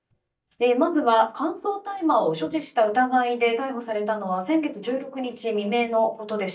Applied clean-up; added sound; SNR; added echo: neural mask model DeepFilterNet 3.